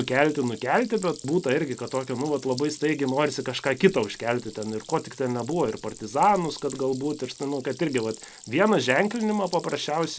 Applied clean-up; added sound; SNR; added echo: none; Stream; 19 dB; none.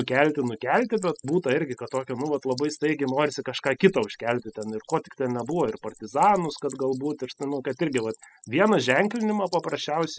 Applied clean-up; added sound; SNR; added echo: classical method spectral subtraction.